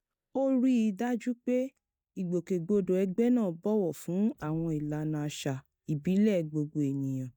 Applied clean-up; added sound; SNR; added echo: neural mask model DeepFilterNet 3.